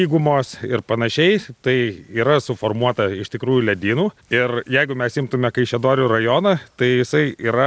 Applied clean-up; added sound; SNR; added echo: none; none; none; none.